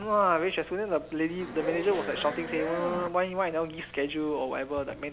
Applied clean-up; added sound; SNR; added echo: none; Zipper (clothing); 11 dB; none.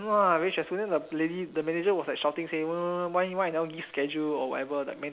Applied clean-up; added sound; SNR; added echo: none; none; none; none.